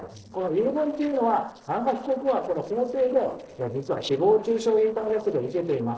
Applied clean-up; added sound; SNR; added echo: neural separator model SepFormer DNS4.